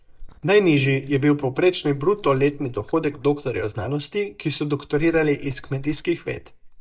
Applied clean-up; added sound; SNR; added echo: neural mask model DeepFilterNet 3.